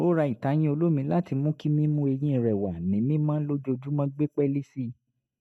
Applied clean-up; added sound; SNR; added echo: neural mask model DeepFilterNet 3.